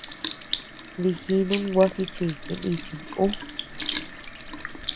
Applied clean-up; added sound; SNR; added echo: none; Sink (filling or washing) / Liquid; 7 dB; none.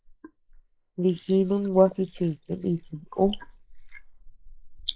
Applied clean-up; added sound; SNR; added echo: neural mask model Resemble Enhance denoiser.